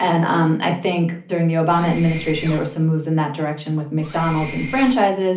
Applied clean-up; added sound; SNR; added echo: none; Mechanisms; 14 dB; reverberation time 0.4 s.